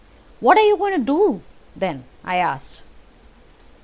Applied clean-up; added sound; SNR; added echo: none; none; none; none.